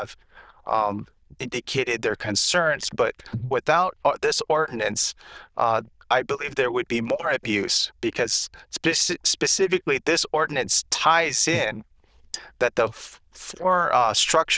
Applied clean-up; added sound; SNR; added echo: neural diffusion model UNIVERSE++.